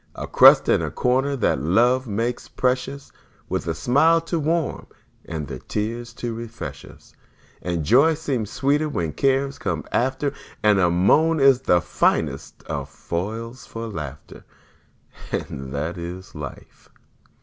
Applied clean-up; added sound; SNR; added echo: none; none; none; none.